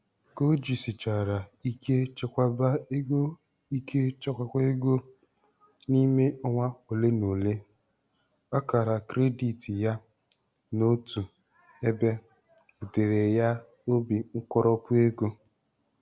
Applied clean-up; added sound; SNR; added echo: none; none; none; none.